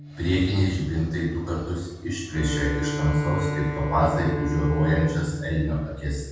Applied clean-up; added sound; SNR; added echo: none; Bowed string instrument; 7 dB; reverberation time 1.2 s.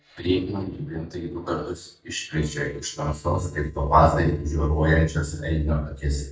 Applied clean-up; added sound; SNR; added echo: neural mask model DeepFilterNet 3.